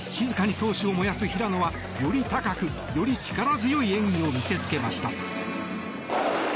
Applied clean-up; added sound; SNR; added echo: none; none; none; none.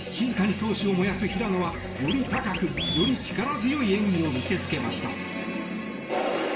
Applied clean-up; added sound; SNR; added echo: none; Scratching (performance technique); 8 dB; reverberation time 0.5 s.